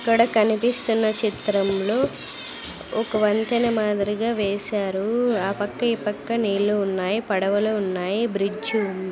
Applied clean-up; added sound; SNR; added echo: none; none; none; none.